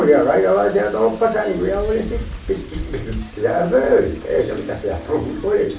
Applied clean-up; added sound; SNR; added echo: none; Wind; 14 dB; reverberation time 0.4 s.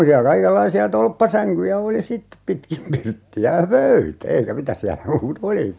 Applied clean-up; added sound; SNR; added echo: none; none; none; none.